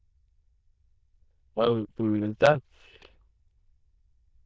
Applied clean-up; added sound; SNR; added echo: neural diffusion model UNIVERSE++.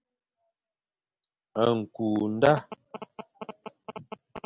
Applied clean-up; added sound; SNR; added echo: none; none; none; none.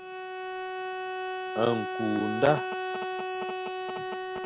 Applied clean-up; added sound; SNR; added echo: none; Bowed string instrument; 1 dB; none.